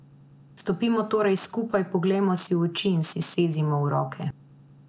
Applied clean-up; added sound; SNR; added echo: none; none; none; none.